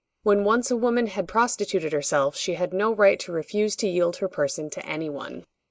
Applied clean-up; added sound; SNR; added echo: neural mask model Resemble Enhance denoiser.